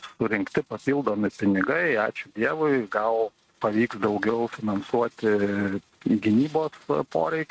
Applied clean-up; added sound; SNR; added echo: neural mask model RNNoise.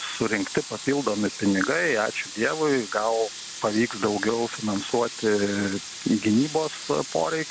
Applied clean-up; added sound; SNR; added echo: none; Sink (filling or washing) / Water tap, faucet; 12 dB; none.